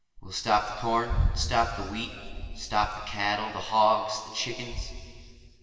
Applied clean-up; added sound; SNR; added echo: none; none; none; reverberation time 2.5 s.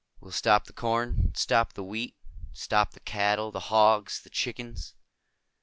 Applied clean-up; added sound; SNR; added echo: none; none; none; none.